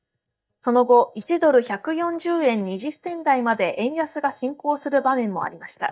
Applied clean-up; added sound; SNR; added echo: neural mask model DeepFilterNet 3.